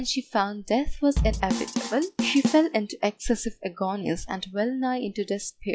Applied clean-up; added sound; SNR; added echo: classical method log-MMSE.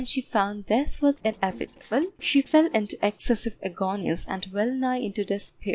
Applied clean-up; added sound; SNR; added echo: neural separator model SepFormer DNS4.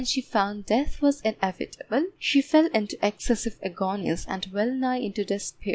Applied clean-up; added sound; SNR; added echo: none; none; none; none.